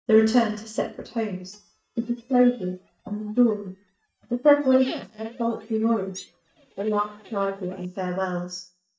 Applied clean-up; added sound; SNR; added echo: neural mask model DeepFilterNet 3.